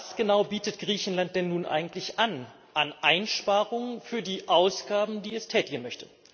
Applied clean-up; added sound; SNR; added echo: none; none; none; none.